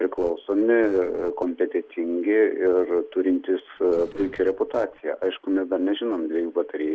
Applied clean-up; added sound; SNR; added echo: neural separator model SepFormer DNS4.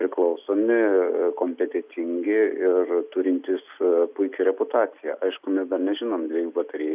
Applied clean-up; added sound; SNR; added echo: none; none; none; none.